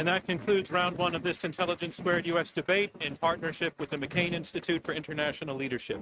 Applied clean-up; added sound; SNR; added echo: neural mask model RNNoise.